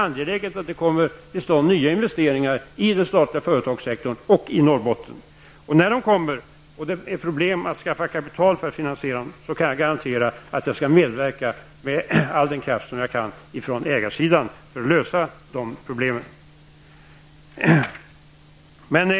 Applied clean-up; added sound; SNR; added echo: none; none; none; none.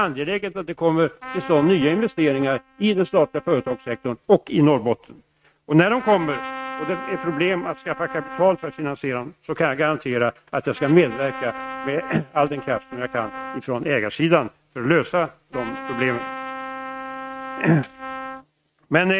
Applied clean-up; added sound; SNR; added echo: neural mask model RNNoise.